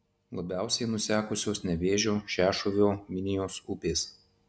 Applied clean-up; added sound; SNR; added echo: none; none; none; none.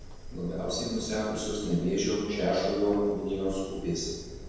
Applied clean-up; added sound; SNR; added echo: none; Fire; 13 dB; reverberation time 1.2 s.